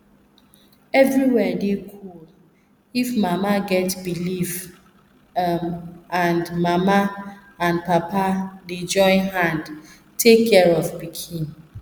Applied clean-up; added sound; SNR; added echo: none; none; none; none.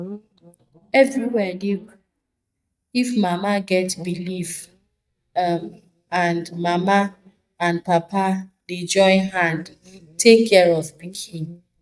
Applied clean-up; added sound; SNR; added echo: neural mask model DeepFilterNet 3.